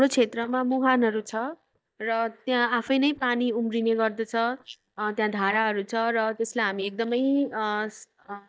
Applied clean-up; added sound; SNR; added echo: neural mask model DeepFilterNet 3.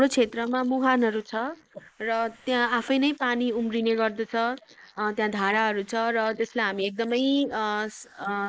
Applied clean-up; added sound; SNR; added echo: neural mask model Resemble Enhance denoiser.